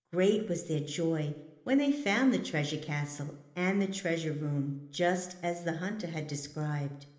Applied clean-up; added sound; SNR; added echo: none; none; none; reverberation time 0.8 s.